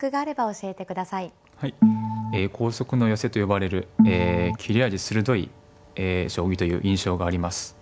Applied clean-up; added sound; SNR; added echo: none; Organ; -2 dB; none.